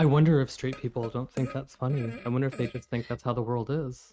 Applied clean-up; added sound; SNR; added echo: neural mask model RNNoise.